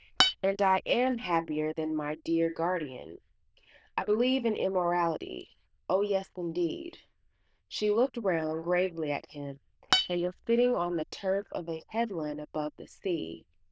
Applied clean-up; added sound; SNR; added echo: neural diffusion model UNIVERSE++.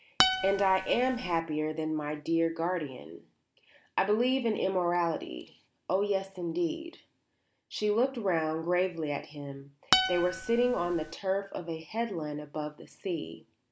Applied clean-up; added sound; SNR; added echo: none; Acoustic guitar; 1 dB; none.